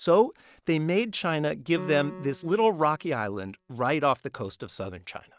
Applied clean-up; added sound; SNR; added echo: neural mask model RNNoise.